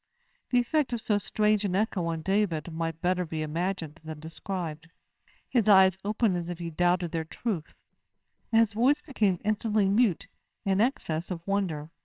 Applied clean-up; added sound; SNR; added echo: neural separator model SepFormer WHAMR!.